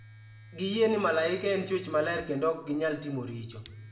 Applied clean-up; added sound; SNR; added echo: none; Domestic sounds, home sounds; 20 dB; reverberation time 0.7 s.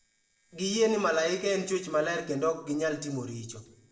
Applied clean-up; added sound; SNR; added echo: neural separator model SepFormer DNS4.